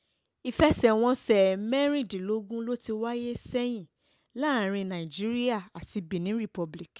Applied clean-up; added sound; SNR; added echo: none; none; none; none.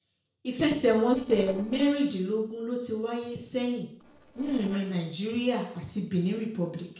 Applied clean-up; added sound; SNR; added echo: neural separator model SepFormer DNS4.